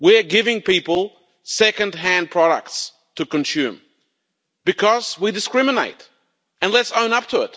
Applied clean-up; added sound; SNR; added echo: none; none; none; none.